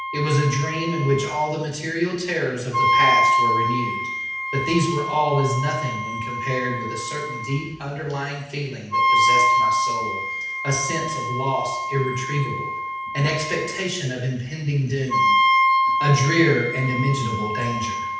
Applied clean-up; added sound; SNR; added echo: none; Wind instrument, woodwind instrument; -1 dB; reverberation time 0.8 s.